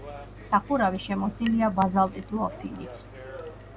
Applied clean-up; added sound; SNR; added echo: none; Chink, clink; 15 dB; none.